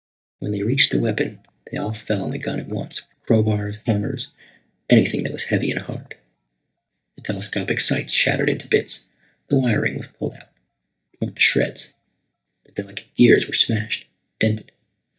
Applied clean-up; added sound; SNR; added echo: neural mask model DeepFilterNet 3.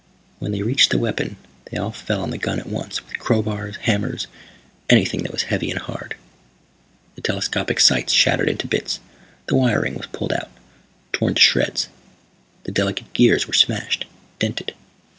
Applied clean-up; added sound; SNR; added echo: none; none; none; none.